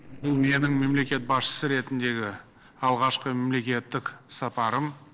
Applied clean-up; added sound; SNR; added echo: neural separator model SepFormer DNS4.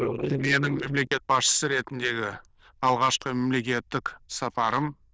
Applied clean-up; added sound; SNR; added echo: neural diffusion model UNIVERSE++.